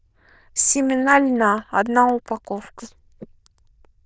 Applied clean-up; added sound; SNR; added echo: neural diffusion model UNIVERSE++.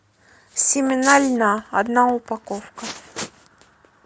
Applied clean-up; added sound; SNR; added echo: none; Rattle (instrument); 7 dB; none.